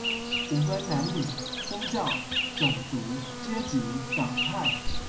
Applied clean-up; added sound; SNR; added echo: none; Insect; 0 dB; reverberation time 0.6 s.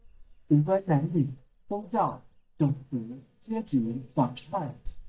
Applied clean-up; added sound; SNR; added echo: neural mask model DeepFilterNet 3.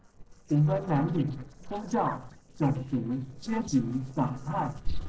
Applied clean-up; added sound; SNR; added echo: neural separator model SepFormer DNS4.